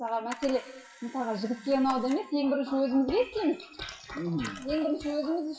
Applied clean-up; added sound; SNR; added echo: classical method WPE with log-MMSE.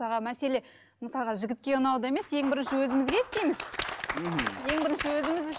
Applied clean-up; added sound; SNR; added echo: none; none; none; none.